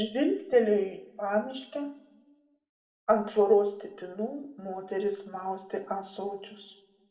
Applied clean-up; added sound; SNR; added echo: none; none; none; reverberation time 1.0 s.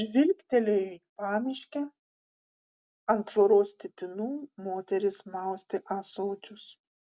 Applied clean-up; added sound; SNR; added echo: none; none; none; none.